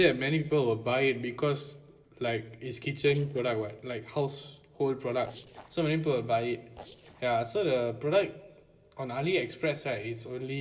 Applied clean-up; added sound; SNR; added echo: neural separator model SepFormer DNS4.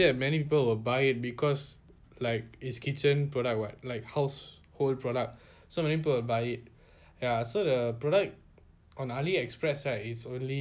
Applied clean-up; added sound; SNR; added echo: none; none; none; none.